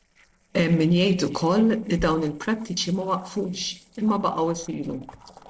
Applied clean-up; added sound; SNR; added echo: neural separator model SepFormer DNS4.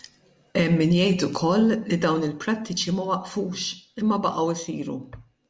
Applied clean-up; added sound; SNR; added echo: none; none; none; none.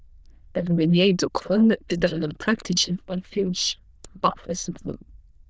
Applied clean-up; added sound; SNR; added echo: neural diffusion model UNIVERSE++.